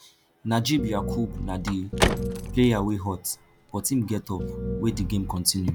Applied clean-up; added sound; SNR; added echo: none; Car + Piano; 4 dB; none.